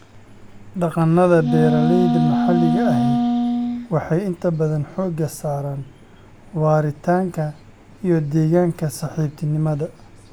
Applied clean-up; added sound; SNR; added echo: none; Wind instrument, woodwind instrument; -1 dB; none.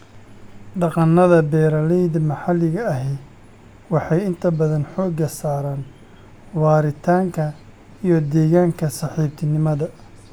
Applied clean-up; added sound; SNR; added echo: none; none; none; none.